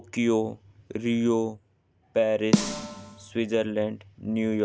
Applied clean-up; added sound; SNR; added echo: none; Snare drum; 3 dB; none.